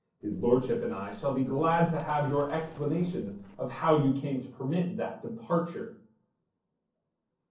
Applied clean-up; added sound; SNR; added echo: neural separator model SepFormer DNS4.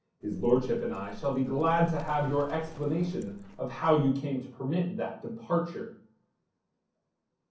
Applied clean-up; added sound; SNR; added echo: none; Livestock, farm animals, working animals; 14 dB; reverberation time 0.6 s.